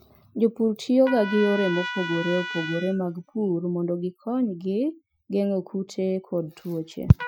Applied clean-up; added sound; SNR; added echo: classical method Wiener filter.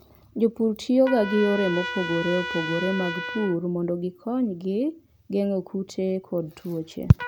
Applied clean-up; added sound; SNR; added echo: none; Trumpet; 11 dB; none.